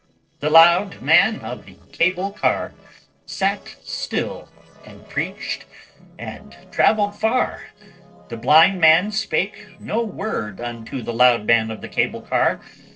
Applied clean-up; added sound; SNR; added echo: neural separator model SepFormer DNS4.